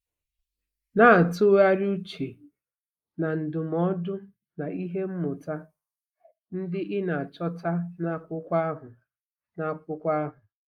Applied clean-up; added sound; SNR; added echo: neural mask model Resemble Enhance denoiser.